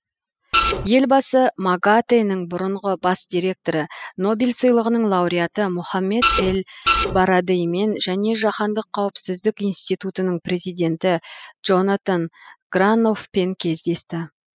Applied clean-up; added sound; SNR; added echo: classical method spectral subtraction.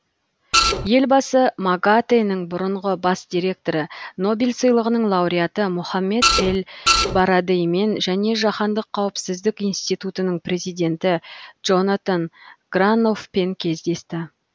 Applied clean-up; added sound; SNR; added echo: none; Printer; -2 dB; none.